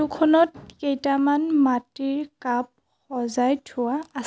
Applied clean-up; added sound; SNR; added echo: none; none; none; none.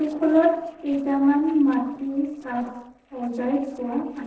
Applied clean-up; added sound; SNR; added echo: neural separator model SepFormer DNS4.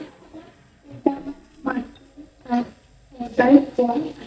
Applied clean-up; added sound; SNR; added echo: neural mask model DeepFilterNet 3.